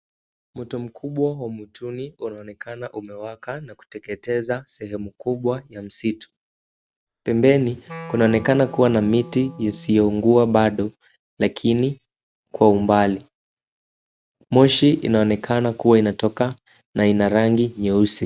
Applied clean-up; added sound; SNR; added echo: none; Wind instrument, woodwind instrument; 19 dB; none.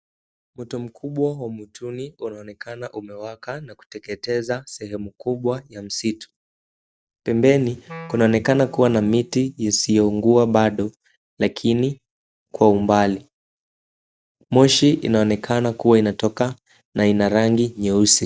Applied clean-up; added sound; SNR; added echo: neural mask model DeepFilterNet 3.